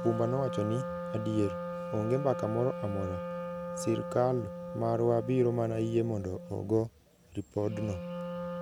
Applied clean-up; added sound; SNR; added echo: none; Wind instrument, woodwind instrument; 7 dB; none.